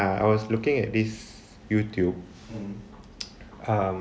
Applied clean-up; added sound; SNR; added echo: none; none; none; none.